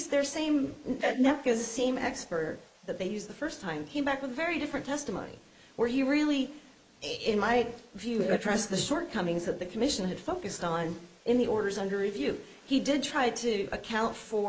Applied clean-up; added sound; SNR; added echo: neural mask model Resemble Enhance denoiser.